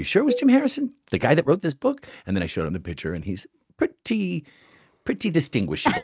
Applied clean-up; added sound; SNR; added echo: neural mask model RNNoise.